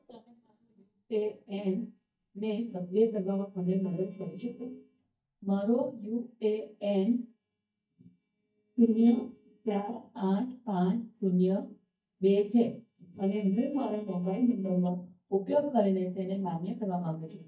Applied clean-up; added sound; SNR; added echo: neural mask model DeepFilterNet 3.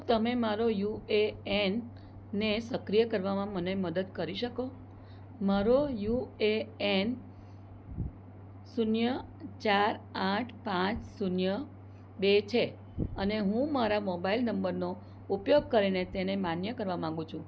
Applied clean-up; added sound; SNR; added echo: none; none; none; none.